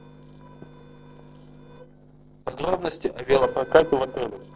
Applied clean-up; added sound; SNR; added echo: neural separator model SepFormer DNS4.